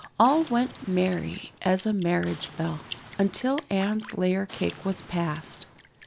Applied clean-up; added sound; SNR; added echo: none; Boom + Drip; 16 dB; none.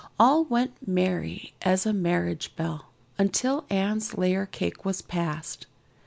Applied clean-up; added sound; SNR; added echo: none; none; none; none.